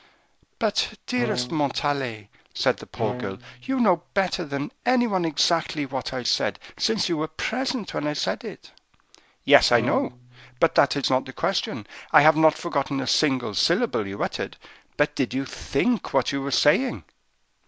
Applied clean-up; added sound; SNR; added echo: none; Bowed string instrument; 13 dB; none.